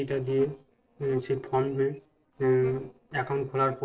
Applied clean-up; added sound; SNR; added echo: neural separator model SepFormer DNS4.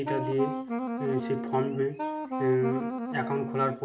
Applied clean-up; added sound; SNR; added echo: none; Wind instrument, woodwind instrument; 3 dB; reverberation time 0.4 s.